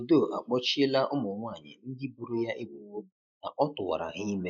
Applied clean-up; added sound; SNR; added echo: neural mask model Resemble Enhance denoiser.